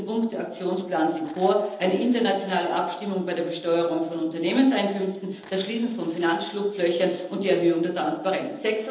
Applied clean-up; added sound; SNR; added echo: neural separator model SepFormer DNS4.